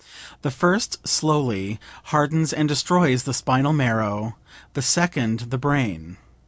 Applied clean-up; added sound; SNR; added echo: none; none; none; none.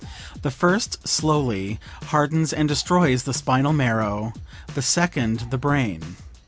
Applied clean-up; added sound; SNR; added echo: none; Drum kit; 17 dB; none.